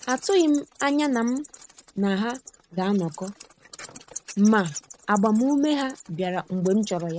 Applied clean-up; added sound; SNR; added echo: neural mask model RNNoise.